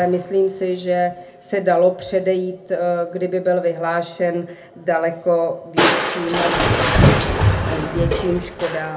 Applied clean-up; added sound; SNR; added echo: none; Crushing; 1 dB; reverberation time 0.3 s.